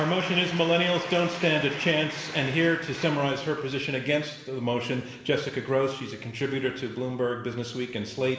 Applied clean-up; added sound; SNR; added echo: none; none; none; reverberation time 1.2 s.